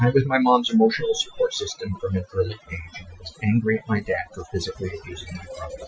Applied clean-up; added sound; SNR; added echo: classical method Wiener filter.